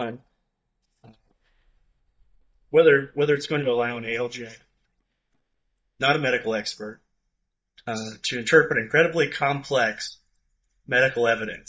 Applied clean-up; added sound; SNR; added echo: neural mask model DeepFilterNet 3.